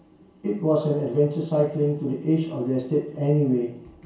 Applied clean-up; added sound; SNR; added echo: none; none; none; reverberation time 0.3 s.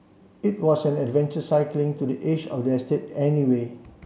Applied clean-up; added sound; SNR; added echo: none; none; none; none.